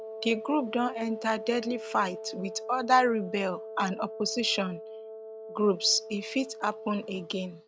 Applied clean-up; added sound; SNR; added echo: none; Wind instrument, woodwind instrument; 12 dB; none.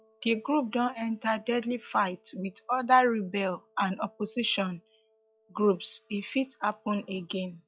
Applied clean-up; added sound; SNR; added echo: classical method log-MMSE.